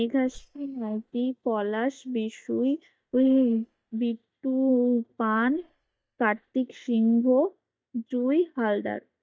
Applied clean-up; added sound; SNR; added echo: neural mask model DeepFilterNet 3.